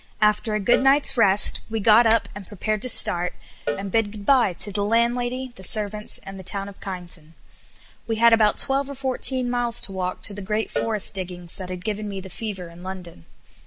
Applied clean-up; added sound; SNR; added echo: none; Cowbell; 14 dB; none.